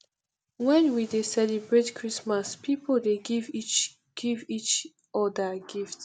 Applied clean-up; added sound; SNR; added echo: none; none; none; none.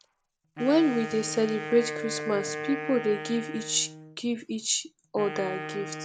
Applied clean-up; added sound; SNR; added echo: none; Wind instrument, woodwind instrument; 9 dB; none.